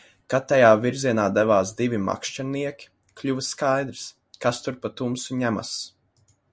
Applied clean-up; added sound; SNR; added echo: none; none; none; none.